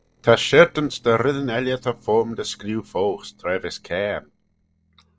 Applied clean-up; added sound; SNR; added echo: neural separator model SepFormer DNS4.